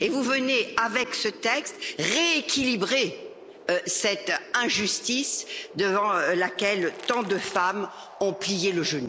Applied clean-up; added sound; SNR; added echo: none; Wind + Crackle; 19 dB; none.